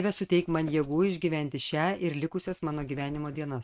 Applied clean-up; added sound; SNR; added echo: neural mask model RNNoise.